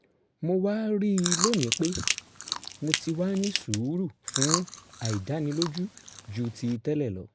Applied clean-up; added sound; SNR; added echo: none; Crackle / Crushing + Chewing, mastication; 2 dB; none.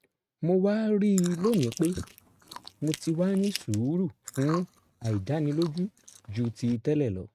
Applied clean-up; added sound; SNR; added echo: neural mask model RNNoise.